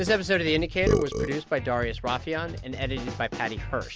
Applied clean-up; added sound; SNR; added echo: none; Burping, eructation; 2 dB; none.